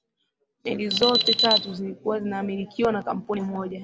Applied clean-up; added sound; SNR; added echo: none; Alarm; 0 dB; none.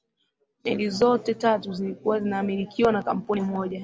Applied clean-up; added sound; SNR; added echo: none; none; none; none.